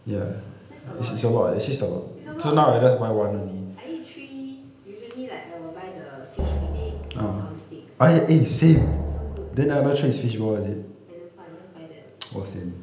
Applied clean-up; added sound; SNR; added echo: none; Drum; 6 dB; reverberation time 0.8 s.